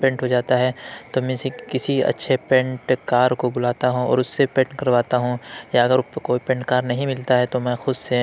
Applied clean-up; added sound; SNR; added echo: none; none; none; none.